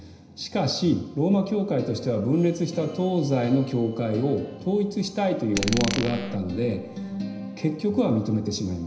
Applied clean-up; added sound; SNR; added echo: none; Glass; 8 dB; reverberation time 0.9 s.